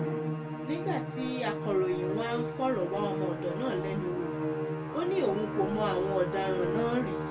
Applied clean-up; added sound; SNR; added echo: none; Musical instrument; 1 dB; reverberation time 0.2 s.